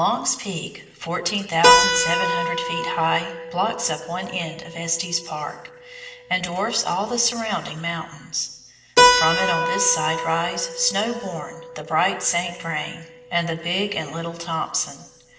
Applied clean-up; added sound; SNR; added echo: none; Keyboard (musical); 0 dB; reverberation time 1.0 s.